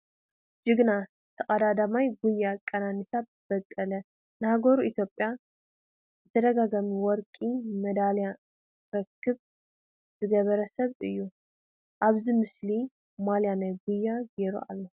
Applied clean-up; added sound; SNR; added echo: none; none; none; none.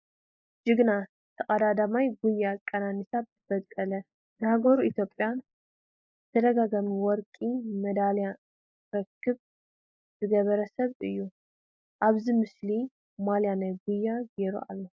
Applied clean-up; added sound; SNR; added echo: neural mask model Resemble Enhance denoiser.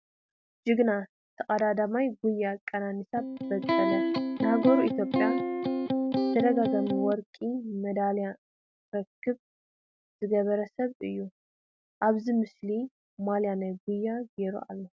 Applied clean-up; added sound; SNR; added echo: none; Electric guitar; -2 dB; none.